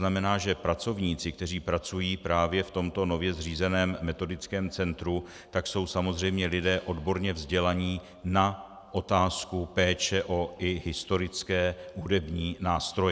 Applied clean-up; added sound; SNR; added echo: none; none; none; none.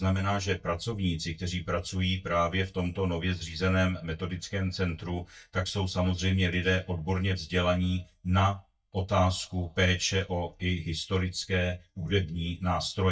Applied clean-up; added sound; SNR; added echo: neural mask model DeepFilterNet 3.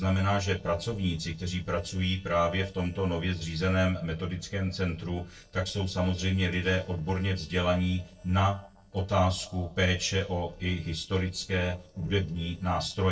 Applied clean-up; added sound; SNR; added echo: neural separator model SepFormer DNS4.